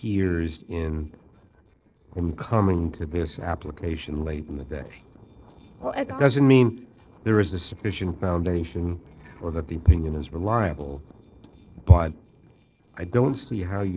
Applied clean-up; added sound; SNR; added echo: neural separator model SepFormer DNS4.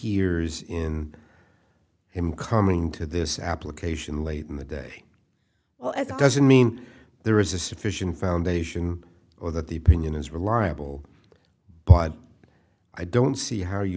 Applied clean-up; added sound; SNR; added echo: none; none; none; none.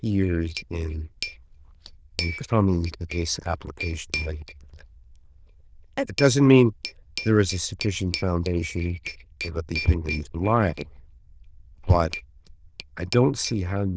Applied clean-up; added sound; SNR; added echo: neural diffusion model UNIVERSE++.